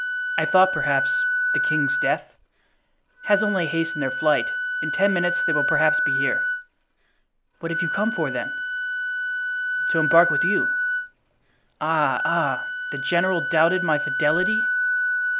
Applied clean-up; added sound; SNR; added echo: none; Wind instrument, woodwind instrument; -1 dB; none.